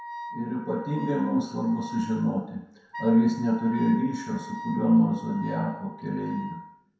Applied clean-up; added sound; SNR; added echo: none; Wind instrument, woodwind instrument; 13 dB; reverberation time 0.7 s.